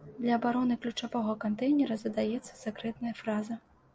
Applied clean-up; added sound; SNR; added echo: none; none; none; none.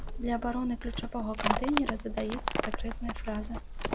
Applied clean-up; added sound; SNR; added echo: none; Livestock, farm animals, working animals; 0 dB; none.